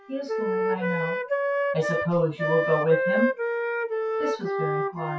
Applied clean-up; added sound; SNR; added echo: classical method WPE with log-MMSE.